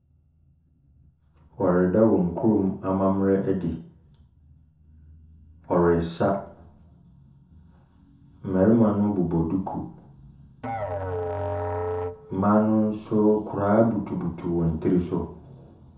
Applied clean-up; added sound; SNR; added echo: none; Musical instrument; 6 dB; reverberation time 0.7 s.